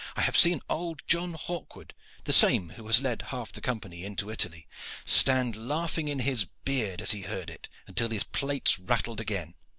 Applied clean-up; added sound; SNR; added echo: none; none; none; none.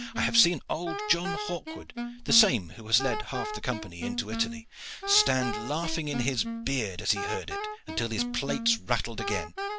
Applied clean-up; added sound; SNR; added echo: none; Wind instrument, woodwind instrument; 7 dB; none.